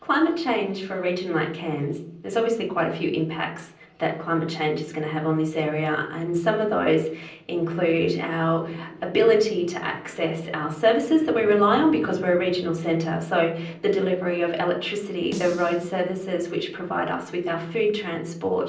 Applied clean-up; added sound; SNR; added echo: neural separator model SepFormer DNS4.